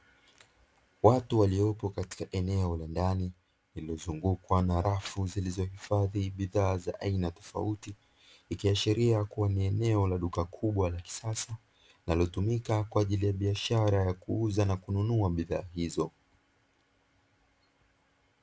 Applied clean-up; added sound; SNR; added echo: none; none; none; none.